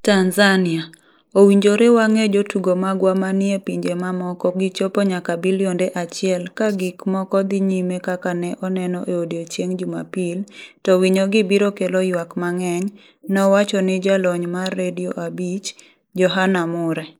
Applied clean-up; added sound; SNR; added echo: neural mask model Resemble Enhance denoiser.